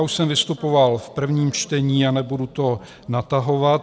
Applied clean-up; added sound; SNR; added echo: none; none; none; none.